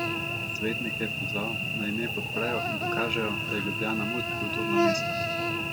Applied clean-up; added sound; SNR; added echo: none; Cricket / Buzz; -5 dB; none.